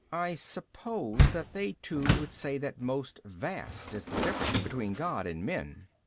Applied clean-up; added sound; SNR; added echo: none; Door; -2 dB; none.